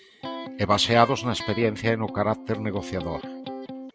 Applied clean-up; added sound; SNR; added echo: none; Electric guitar; 11 dB; none.